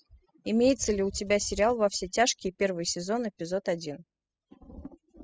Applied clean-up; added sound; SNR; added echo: classical method spectral subtraction.